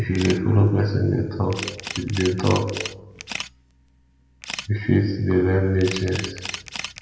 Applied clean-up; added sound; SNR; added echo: none; Camera; 13 dB; reverberation time 1.0 s.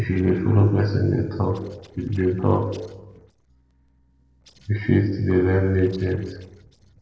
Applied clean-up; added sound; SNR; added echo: neural separator model SepFormer DNS4.